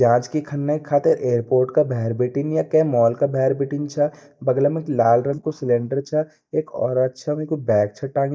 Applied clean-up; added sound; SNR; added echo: neural mask model DeepFilterNet 3.